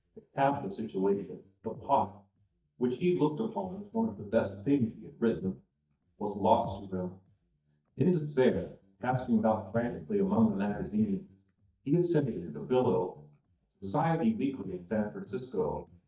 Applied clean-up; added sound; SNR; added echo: neural mask model DeepFilterNet 3.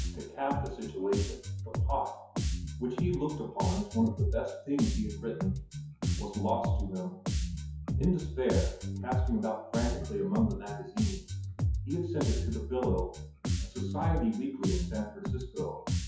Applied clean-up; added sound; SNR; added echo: classical method WPE with log-MMSE.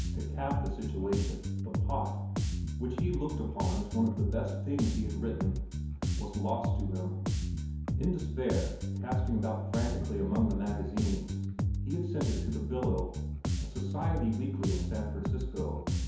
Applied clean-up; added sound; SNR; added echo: none; Bass guitar; -3 dB; reverberation time 0.9 s.